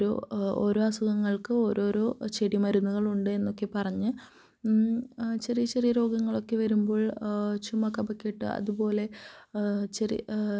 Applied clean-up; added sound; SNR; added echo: none; none; none; none.